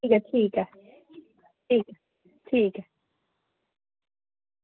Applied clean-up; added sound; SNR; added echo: none; none; none; none.